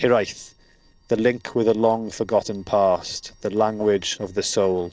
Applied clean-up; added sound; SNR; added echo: neural separator model SepFormer DNS4.